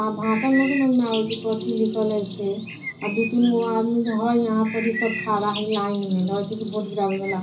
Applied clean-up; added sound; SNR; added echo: none; Bird; 12 dB; reverberation time 0.5 s.